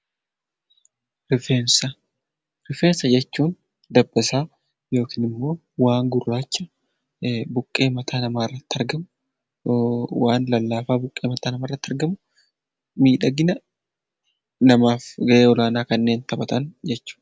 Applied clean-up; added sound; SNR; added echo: none; none; none; none.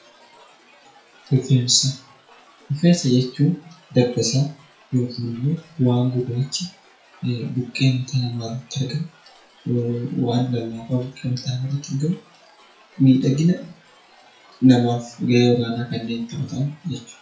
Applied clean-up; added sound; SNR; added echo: classical method WPE with log-MMSE.